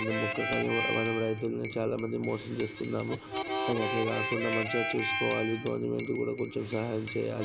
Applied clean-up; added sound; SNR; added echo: none; Harmonica + Cutlery, silverware / Dishes, pots, and pans / Chink, clink; 3 dB; none.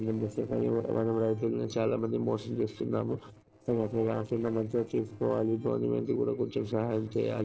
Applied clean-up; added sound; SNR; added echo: neural separator model SepFormer DNS4.